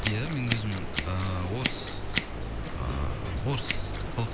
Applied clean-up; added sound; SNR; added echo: none; Scissors + Stream; 0 dB; none.